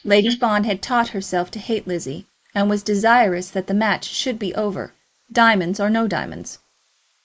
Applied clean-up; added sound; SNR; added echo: neural mask model Resemble Enhance denoiser.